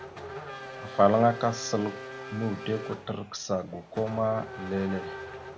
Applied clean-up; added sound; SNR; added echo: none; Race car, auto racing / Accelerating, revving, vroom; 11 dB; none.